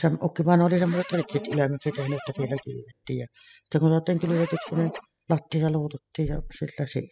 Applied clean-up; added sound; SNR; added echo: classical method spectral subtraction.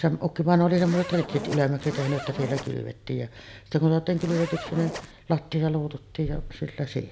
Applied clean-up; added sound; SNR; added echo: none; Zipper (clothing); 10 dB; none.